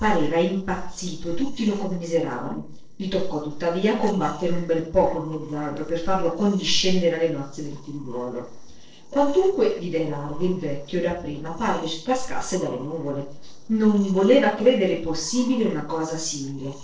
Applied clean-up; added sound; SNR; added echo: neural separator model SepFormer DNS4.